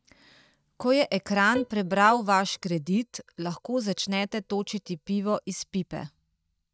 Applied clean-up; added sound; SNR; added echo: neural mask model DeepFilterNet 3.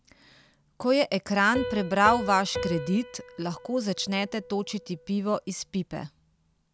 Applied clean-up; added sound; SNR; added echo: none; Piano; 12 dB; none.